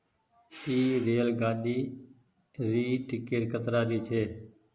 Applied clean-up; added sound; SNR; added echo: none; none; none; none.